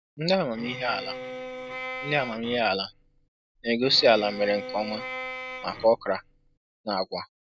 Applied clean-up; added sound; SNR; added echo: none; Bowed string instrument; 11 dB; none.